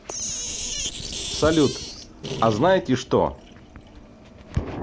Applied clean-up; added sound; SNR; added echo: none; Sink (filling or washing); 8 dB; none.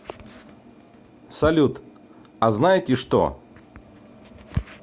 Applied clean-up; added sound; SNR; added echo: none; none; none; none.